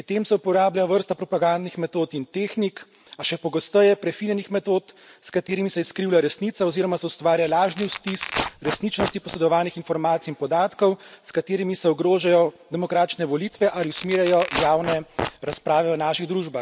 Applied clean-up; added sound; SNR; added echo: none; Tearing; 8 dB; none.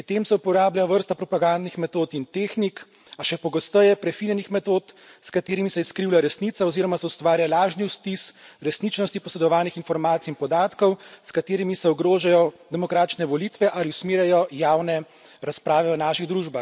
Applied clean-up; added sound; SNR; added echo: none; none; none; none.